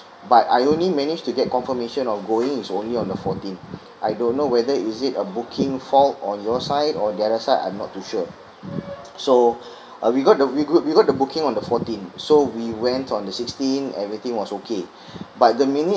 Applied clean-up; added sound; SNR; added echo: none; none; none; reverberation time 1.4 s.